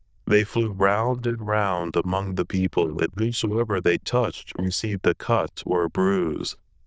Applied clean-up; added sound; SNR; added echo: neural diffusion model UNIVERSE++.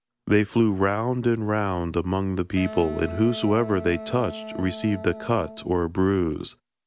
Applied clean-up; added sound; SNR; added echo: none; Wind instrument, woodwind instrument; 13 dB; none.